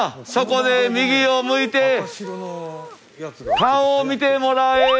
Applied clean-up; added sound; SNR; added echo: none; none; none; none.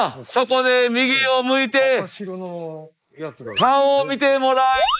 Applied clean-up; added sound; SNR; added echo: neural mask model Resemble Enhance denoiser.